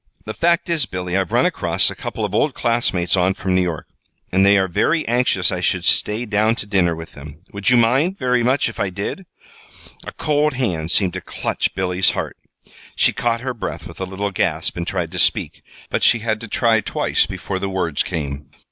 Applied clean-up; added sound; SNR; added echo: none; none; none; none.